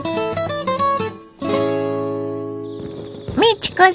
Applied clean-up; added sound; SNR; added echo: none; none; none; none.